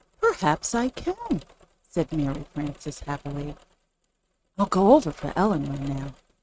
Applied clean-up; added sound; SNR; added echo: neural mask model RNNoise.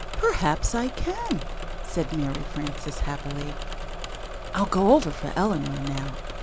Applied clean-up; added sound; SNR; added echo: none; Engine / Mechanisms; 6 dB; none.